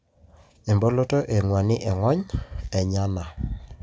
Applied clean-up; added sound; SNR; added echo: none; none; none; none.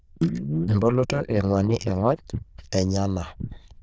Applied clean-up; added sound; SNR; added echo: neural diffusion model UNIVERSE++.